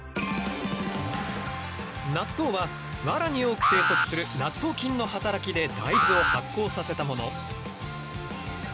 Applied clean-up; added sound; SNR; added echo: none; Alarm; -1 dB; none.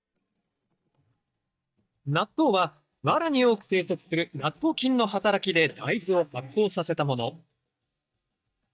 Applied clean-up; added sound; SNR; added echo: neural mask model DeepFilterNet 3.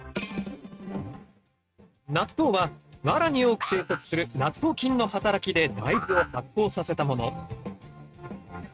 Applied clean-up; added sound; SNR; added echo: neural mask model RNNoise.